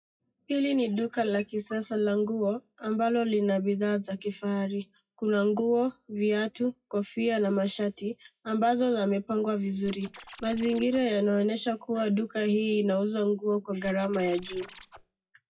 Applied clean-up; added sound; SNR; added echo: classical method WPE with log-MMSE.